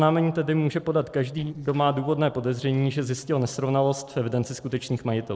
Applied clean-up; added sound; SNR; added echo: neural separator model SepFormer DNS4.